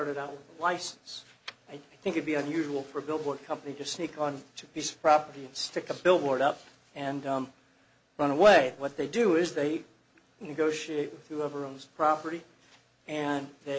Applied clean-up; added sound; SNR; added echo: none; none; none; none.